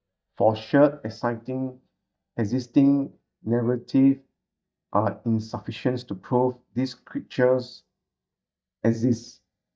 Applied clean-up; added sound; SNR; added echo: neural mask model DeepFilterNet 3.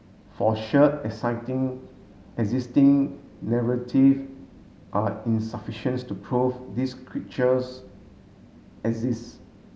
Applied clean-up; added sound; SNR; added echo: none; none; none; none.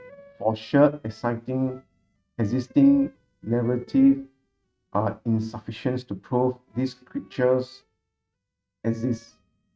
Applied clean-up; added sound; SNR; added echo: neural mask model RNNoise.